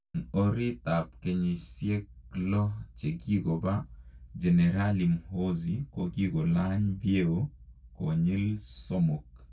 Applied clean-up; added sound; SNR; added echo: none; none; none; reverberation time 0.1 s.